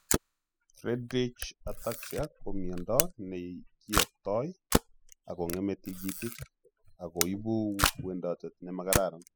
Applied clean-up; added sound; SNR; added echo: classical method spectral subtraction.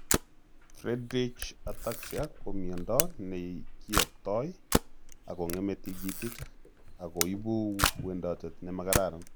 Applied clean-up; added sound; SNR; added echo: none; Camera; -1 dB; none.